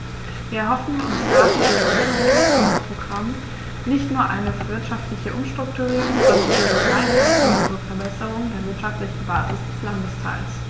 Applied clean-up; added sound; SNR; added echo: none; Zipper (clothing); -3 dB; none.